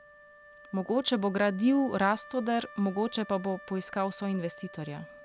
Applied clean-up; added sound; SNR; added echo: none; Wind instrument, woodwind instrument; 19 dB; none.